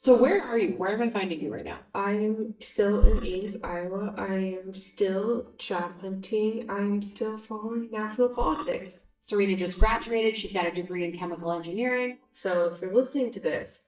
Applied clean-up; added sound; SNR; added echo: neural mask model DeepFilterNet 3.